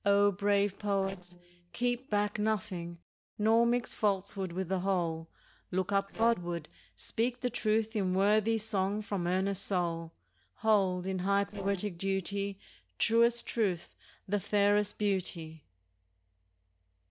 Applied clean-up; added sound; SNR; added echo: neural separator model SepFormer DNS4.